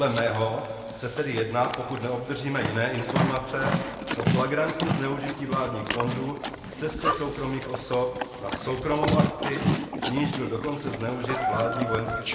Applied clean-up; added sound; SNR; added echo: none; Livestock, farm animals, working animals; 2 dB; reverberation time 1.8 s.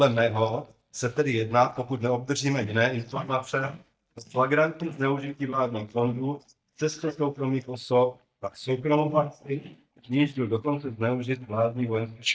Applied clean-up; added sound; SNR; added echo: neural mask model DeepFilterNet 3.